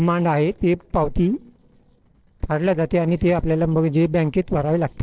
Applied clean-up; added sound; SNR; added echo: neural separator model SepFormer DNS4.